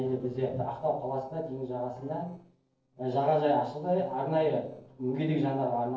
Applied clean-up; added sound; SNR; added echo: neural separator model SepFormer DNS4.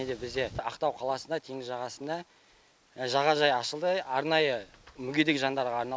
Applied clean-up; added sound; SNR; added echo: none; none; none; none.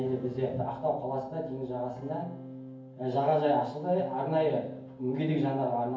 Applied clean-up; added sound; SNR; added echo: none; Electric guitar / Strum; 15 dB; reverberation time 0.9 s.